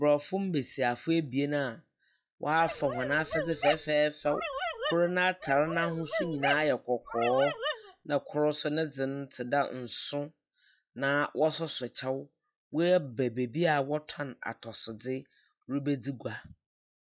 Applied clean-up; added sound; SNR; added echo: classical method log-MMSE.